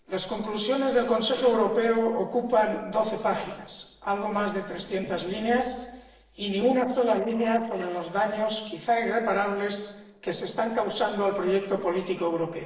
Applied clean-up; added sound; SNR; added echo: neural separator model SepFormer DNS4.